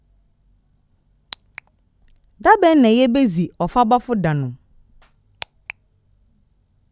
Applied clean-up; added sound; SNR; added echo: none; none; none; none.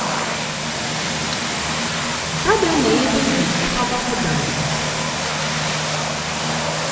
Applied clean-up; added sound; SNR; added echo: none; Vehicle; -3 dB; reverberation time 2.4 s.